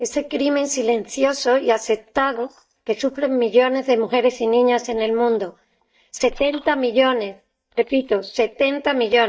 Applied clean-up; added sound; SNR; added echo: neural mask model DeepFilterNet 3.